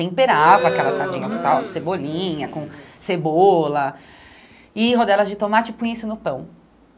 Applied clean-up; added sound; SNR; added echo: none; Crowd; 7 dB; none.